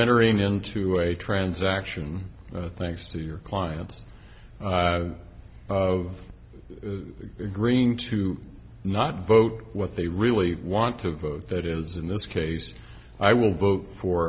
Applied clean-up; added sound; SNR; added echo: none; none; none; none.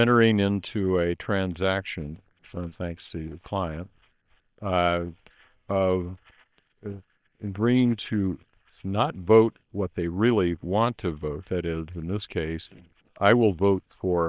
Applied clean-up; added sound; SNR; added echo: neural separator model SepFormer WHAM!.